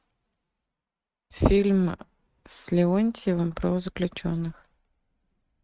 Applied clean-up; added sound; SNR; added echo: neural mask model RNNoise.